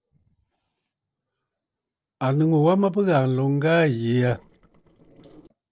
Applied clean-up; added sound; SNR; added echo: neural separator model SepFormer DNS4.